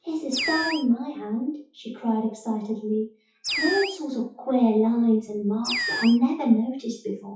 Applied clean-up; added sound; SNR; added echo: classical method WPE with log-MMSE.